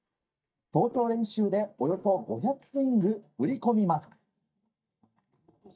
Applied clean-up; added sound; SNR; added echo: neural mask model DeepFilterNet 3.